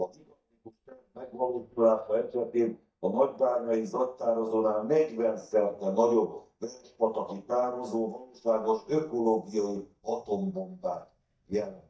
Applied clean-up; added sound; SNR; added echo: neural mask model DeepFilterNet 3.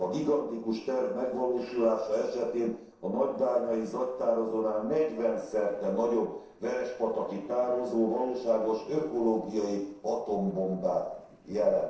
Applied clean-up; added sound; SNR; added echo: neural separator model SepFormer DNS4.